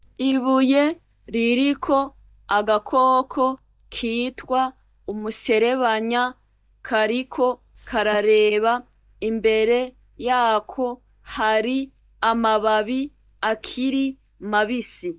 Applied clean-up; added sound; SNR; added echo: neural mask model DeepFilterNet 3.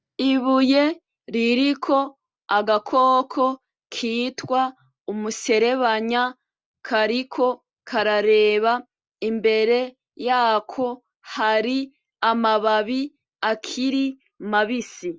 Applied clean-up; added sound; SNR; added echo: none; none; none; none.